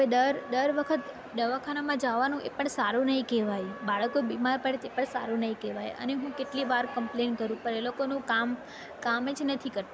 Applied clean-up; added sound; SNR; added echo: none; Wind instrument, woodwind instrument; 17 dB; none.